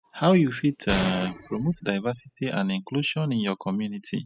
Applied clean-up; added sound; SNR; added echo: classical method spectral subtraction.